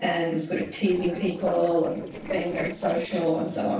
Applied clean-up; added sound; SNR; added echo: neural separator model SepFormer DNS4.